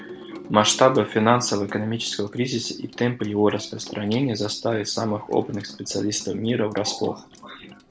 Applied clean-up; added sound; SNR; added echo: none; Sink (filling or washing) / Water tap, faucet; 19 dB; none.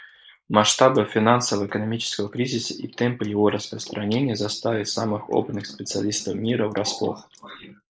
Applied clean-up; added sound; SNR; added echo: neural mask model Resemble Enhance denoiser.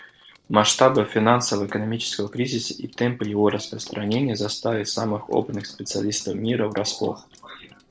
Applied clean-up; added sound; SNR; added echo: neural separator model SepFormer DNS4.